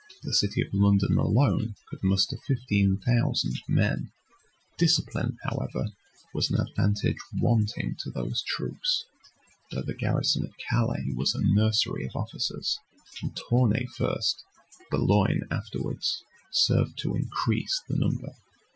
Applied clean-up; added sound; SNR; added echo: classical method Wiener filter.